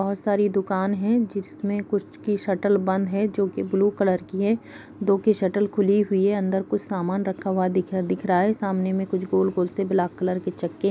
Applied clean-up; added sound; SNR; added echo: none; none; none; none.